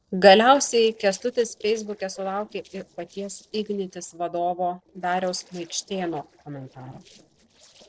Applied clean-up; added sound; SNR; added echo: neural separator model SepFormer DNS4.